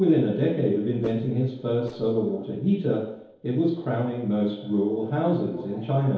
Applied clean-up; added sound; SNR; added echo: neural separator model SepFormer DNS4.